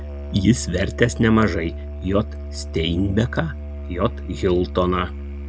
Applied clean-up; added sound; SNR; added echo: none; Musical instrument; 9 dB; none.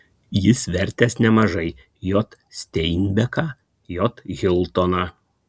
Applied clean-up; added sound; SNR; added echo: none; none; none; none.